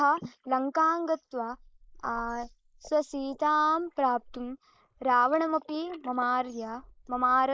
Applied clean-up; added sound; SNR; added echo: neural mask model Resemble Enhance denoiser.